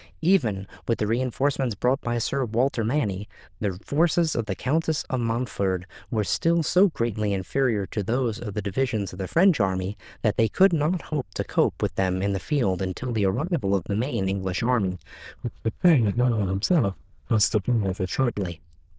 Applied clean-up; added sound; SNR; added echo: neural diffusion model UNIVERSE++.